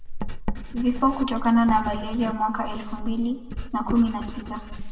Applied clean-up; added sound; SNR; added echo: none; Writing; 6 dB; reverberation time 1.2 s.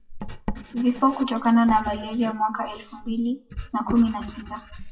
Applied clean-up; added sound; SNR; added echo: classical method WPE with log-MMSE.